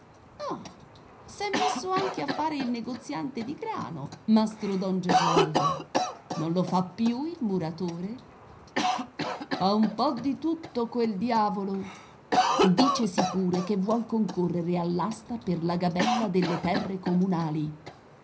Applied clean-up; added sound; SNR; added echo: none; Cough; 4 dB; reverberation time 0.4 s.